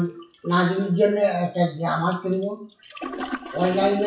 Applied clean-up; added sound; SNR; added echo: classical method WPE with log-MMSE.